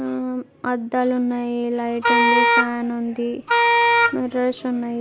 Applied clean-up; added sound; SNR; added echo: none; Wind instrument, woodwind instrument; -5 dB; none.